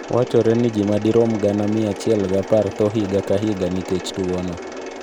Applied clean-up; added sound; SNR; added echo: none; Mechanisms; 12 dB; none.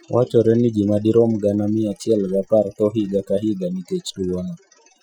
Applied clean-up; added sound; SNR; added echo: classical method Wiener filter.